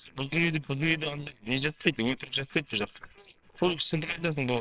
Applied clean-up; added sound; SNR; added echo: neural separator model SepFormer WHAMR!.